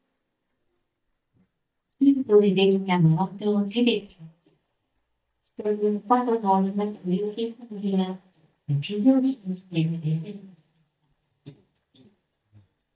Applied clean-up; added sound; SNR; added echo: neural mask model DeepFilterNet 3.